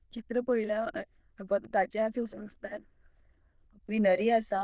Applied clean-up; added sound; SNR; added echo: neural diffusion model UNIVERSE++.